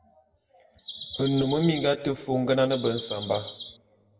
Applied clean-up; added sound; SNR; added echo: none; Bird vocalization, bird call, bird song; 11 dB; reverberation time 1.1 s.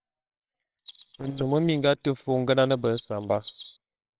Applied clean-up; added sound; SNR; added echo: neural separator model SepFormer WHAMR!.